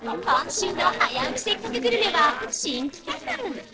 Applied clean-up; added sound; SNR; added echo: neural separator model SepFormer DNS4.